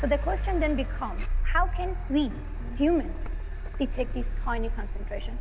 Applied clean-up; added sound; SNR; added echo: none; Car; -1 dB; none.